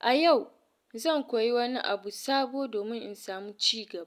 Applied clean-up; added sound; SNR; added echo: none; none; none; none.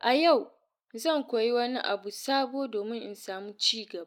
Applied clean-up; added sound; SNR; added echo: neural mask model Resemble Enhance denoiser.